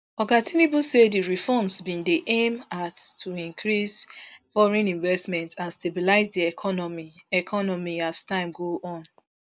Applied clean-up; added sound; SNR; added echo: none; none; none; none.